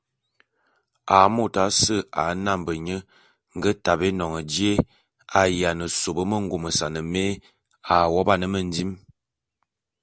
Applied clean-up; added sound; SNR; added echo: none; none; none; none.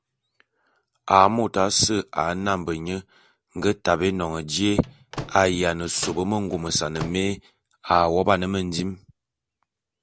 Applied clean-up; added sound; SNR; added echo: none; Microwave oven + Slam / Microwave oven; 14 dB; none.